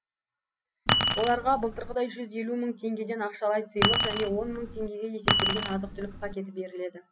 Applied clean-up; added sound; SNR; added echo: none; Keys jangling; -3 dB; none.